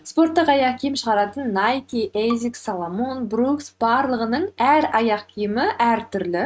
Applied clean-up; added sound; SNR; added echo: neural mask model RNNoise.